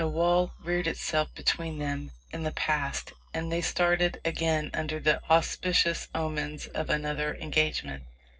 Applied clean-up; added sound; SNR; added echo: neural separator model SepFormer DNS4.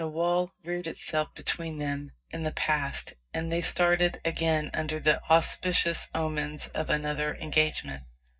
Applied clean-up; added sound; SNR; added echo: neural mask model DeepFilterNet 3.